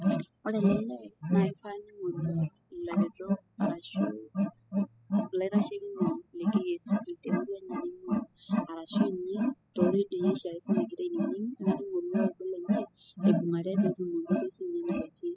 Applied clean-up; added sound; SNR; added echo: classical method spectral subtraction.